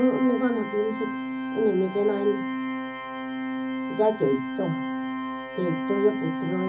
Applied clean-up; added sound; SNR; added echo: none; Organ; 4 dB; reverberation time 0.4 s.